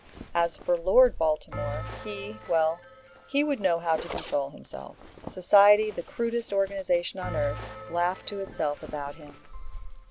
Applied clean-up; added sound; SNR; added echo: none; Zipper (clothing) + Bell; 12 dB; none.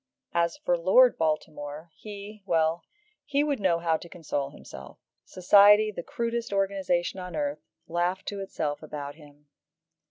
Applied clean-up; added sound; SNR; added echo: none; none; none; none.